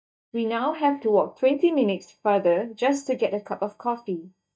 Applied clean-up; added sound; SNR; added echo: neural mask model DeepFilterNet 3.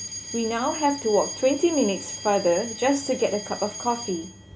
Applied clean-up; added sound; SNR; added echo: none; Alarm; 11 dB; none.